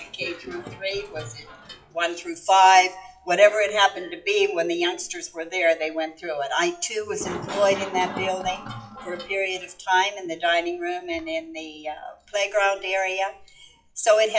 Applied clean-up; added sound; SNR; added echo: classical method WPE with log-MMSE.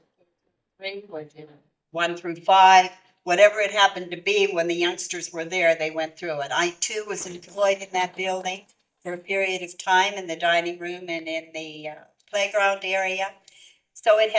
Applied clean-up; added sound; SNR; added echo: neural mask model DeepFilterNet 3.